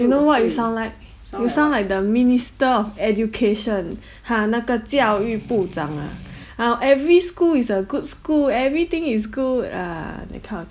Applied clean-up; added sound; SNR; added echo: none; Strum; 18 dB; none.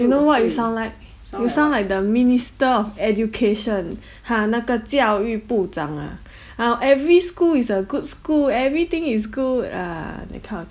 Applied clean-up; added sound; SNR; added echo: none; none; none; none.